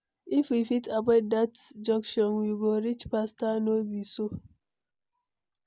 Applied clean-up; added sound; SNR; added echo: none; none; none; none.